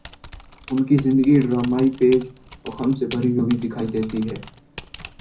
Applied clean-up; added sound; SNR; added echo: none; Typing; 18 dB; reverberation time 0.4 s.